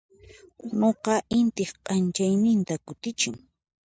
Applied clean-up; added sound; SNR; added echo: none; none; none; none.